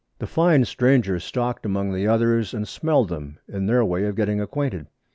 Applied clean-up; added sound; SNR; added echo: none; none; none; none.